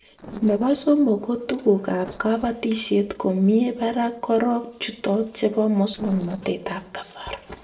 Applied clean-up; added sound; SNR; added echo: neural separator model SepFormer DNS4.